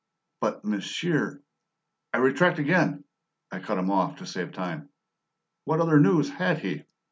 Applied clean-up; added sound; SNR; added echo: none; none; none; none.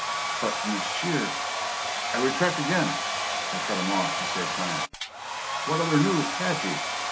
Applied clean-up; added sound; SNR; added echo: none; Domestic sounds, home sounds; 0 dB; none.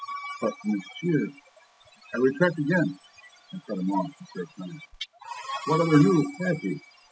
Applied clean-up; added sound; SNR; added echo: classical method spectral subtraction.